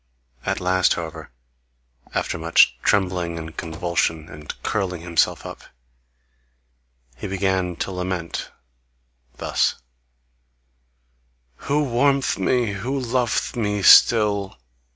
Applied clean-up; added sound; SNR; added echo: none; Squeak / Slam / Wood; 18 dB; none.